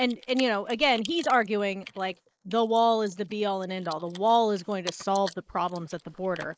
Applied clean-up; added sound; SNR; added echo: neural mask model Resemble Enhance denoiser.